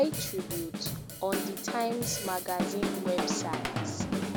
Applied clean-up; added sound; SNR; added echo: none; Drum / Drum kit; -1 dB; none.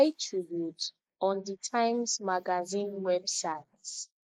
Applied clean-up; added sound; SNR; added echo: neural mask model Resemble Enhance denoiser.